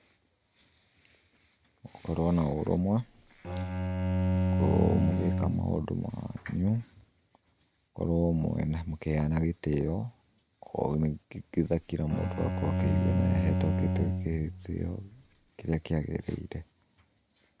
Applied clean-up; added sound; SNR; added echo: none; Bowed string instrument; -1 dB; none.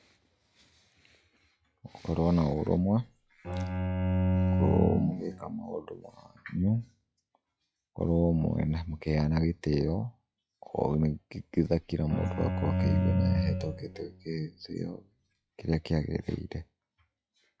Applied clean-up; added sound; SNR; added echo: classical method log-MMSE.